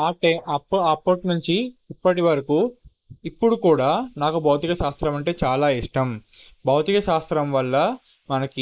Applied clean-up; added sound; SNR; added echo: neural mask model Resemble Enhance denoiser.